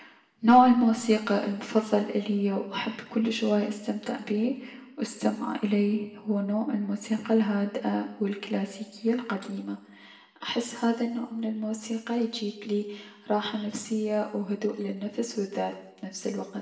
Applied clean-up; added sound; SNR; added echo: none; none; none; reverberation time 0.9 s.